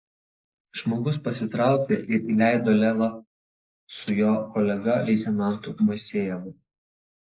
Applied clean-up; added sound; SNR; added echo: neural mask model Resemble Enhance denoiser.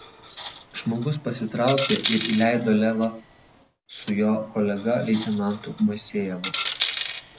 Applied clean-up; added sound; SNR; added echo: none; Coin (dropping); 9 dB; none.